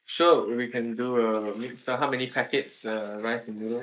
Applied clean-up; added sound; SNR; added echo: neural mask model Resemble Enhance denoiser.